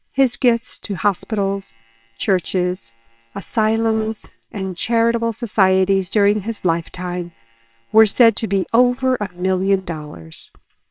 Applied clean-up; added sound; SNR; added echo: neural separator model SepFormer WHAMR!.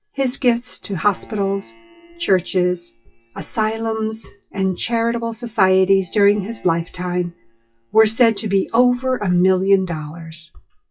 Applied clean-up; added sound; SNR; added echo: classical method WPE with log-MMSE.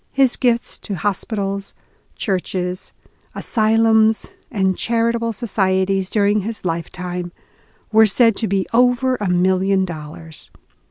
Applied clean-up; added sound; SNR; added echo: none; none; none; none.